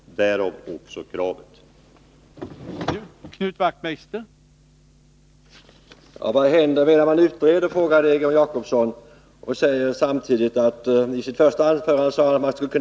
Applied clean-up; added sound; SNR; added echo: none; none; none; none.